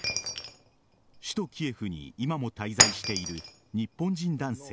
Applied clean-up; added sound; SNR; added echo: none; Shatter; -1 dB; none.